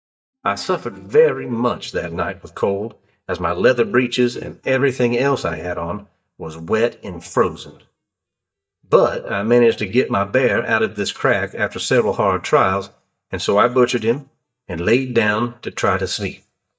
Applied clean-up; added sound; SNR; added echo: neural mask model DeepFilterNet 3.